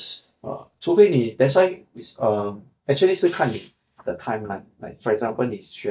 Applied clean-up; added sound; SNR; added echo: neural mask model DeepFilterNet 3.